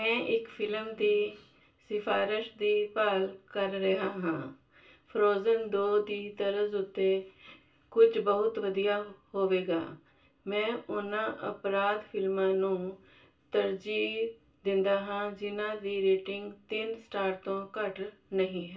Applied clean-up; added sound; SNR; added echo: none; none; none; reverberation time 0.2 s.